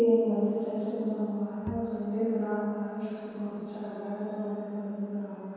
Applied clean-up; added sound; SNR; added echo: none; Bowed string instrument; 17 dB; reverberation time 2.2 s.